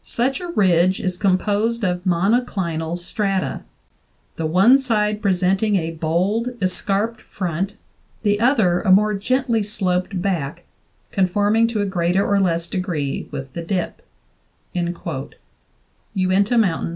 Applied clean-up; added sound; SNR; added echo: none; none; none; none.